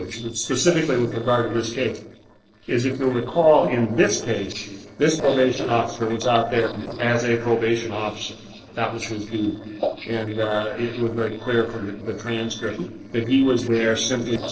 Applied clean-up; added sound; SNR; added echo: neural separator model SepFormer DNS4.